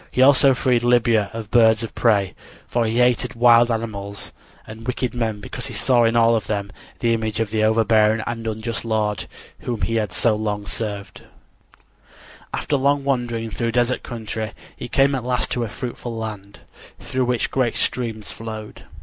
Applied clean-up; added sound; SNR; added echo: none; none; none; none.